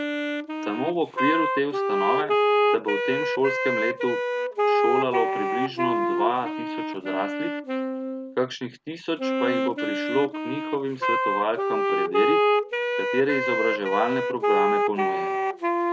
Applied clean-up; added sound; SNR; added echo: none; Wind instrument, woodwind instrument; -4 dB; none.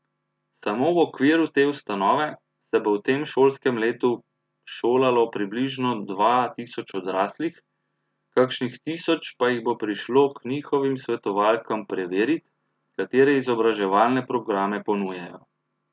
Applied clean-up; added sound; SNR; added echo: none; none; none; none.